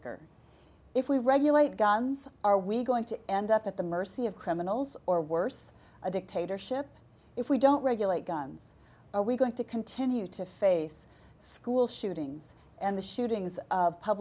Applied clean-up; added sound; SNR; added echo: none; none; none; none.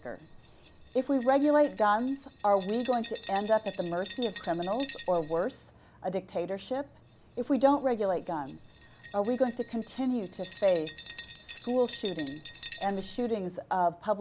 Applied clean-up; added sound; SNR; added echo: none; Glass; 19 dB; none.